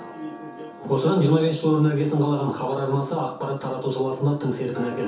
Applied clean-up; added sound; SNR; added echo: none; Church bell; 19 dB; reverberation time 0.5 s.